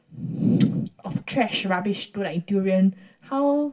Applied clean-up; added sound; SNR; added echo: none; none; none; reverberation time 0.2 s.